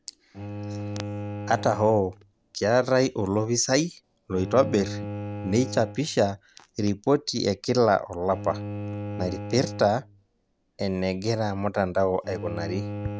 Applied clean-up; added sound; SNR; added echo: none; Bowed string instrument; 11 dB; none.